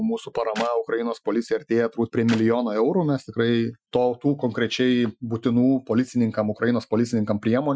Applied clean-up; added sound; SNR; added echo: classical method Wiener filter.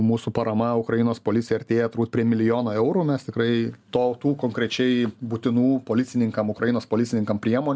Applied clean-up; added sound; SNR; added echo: none; none; none; none.